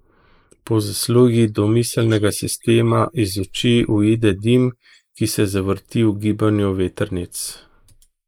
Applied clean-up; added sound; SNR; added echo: neural mask model Resemble Enhance denoiser.